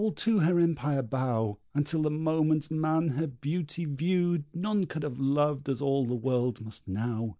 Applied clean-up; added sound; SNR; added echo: none; none; none; none.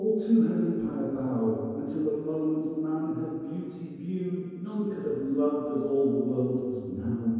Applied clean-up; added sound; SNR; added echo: none; none; none; reverberation time 2.2 s.